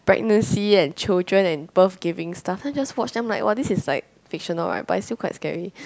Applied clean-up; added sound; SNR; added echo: none; none; none; none.